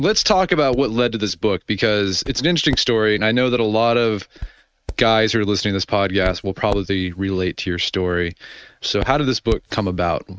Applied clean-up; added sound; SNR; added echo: neural mask model RNNoise.